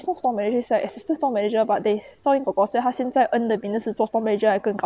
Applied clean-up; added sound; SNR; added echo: none; none; none; none.